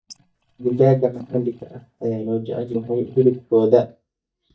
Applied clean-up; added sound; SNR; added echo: neural mask model DeepFilterNet 3.